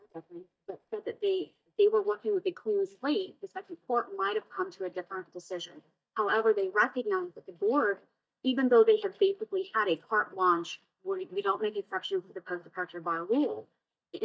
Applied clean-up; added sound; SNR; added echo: neural mask model DeepFilterNet 3.